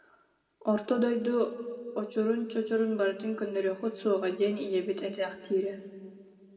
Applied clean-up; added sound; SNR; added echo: none; none; none; reverberation time 1.9 s.